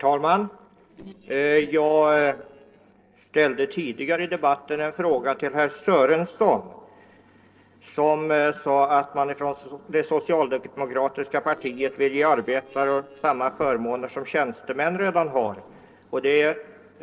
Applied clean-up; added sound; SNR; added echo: neural separator model SepFormer DNS4.